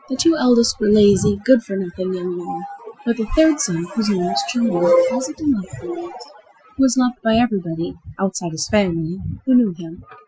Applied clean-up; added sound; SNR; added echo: classical method Wiener filter.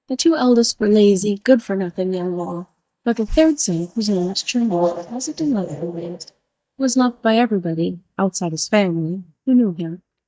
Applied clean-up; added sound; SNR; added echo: neural mask model DeepFilterNet 3.